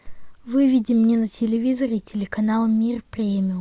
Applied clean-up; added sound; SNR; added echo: none; none; none; none.